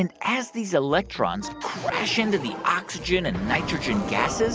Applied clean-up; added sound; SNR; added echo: none; none; none; none.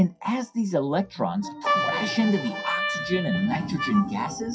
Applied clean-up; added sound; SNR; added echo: classical method WPE with log-MMSE.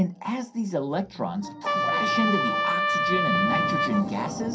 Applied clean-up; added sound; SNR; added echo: none; Trumpet; -1 dB; reverberation time 0.3 s.